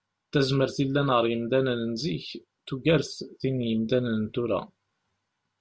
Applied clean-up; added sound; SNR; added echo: none; none; none; none.